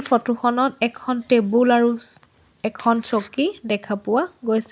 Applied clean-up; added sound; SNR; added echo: none; none; none; none.